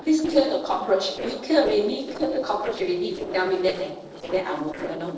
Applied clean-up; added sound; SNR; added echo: neural separator model SepFormer DNS4.